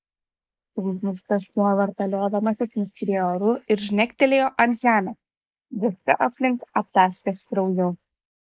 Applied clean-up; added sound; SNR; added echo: neural mask model Resemble Enhance denoiser.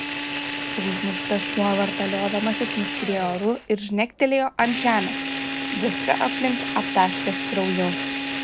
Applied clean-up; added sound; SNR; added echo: none; Drill; 2 dB; none.